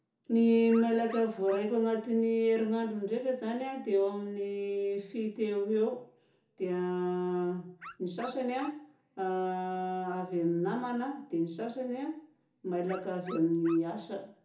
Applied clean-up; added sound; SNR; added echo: none; Dog; 19 dB; reverberation time 0.6 s.